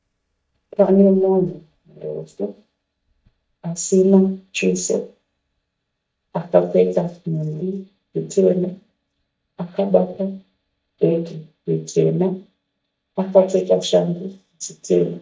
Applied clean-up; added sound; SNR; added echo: neural mask model DeepFilterNet 3.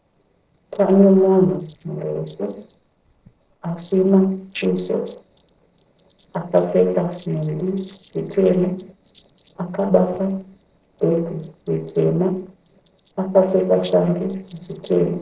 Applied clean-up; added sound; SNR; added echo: neural separator model SepFormer DNS4.